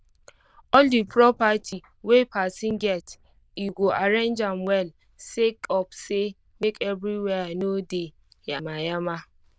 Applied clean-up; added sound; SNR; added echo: neural diffusion model UNIVERSE++.